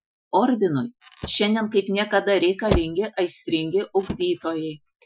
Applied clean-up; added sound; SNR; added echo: classical method Wiener filter.